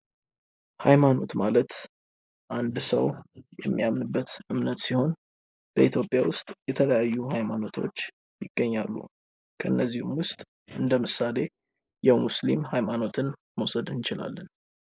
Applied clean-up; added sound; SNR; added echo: neural mask model Resemble Enhance denoiser.